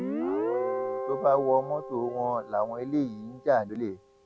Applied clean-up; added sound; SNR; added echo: none; Guitar; 5 dB; none.